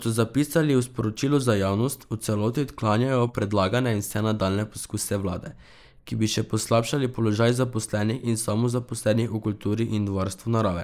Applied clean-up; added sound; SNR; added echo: neural mask model Resemble Enhance denoiser.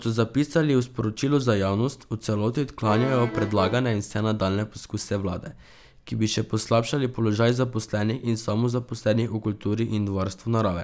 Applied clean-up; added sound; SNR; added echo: none; Accordion; 7 dB; none.